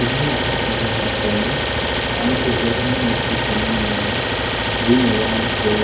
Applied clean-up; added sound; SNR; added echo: none; Idling; -2 dB; reverberation time 2.3 s.